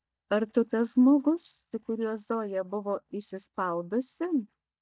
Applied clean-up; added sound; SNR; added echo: neural mask model DeepFilterNet 3.